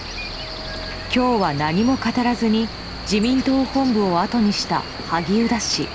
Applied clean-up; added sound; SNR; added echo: none; Cricket; 11 dB; none.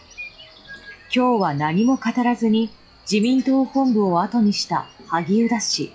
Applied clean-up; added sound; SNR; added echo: classical method log-MMSE.